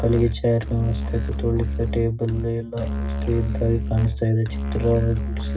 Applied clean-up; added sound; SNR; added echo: none; Musical instrument; 4 dB; reverberation time 0.4 s.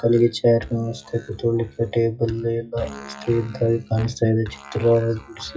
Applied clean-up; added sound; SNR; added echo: classical method WPE with log-MMSE.